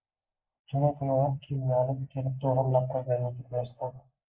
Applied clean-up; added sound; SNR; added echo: neural mask model Resemble Enhance denoiser.